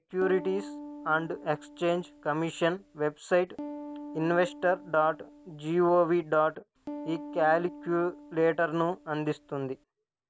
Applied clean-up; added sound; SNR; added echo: none; Piano; 15 dB; none.